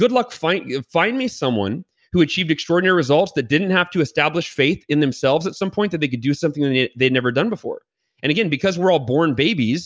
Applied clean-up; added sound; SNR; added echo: none; none; none; none.